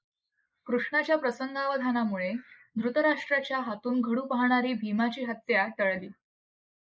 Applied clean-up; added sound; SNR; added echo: neural mask model Resemble Enhance denoiser.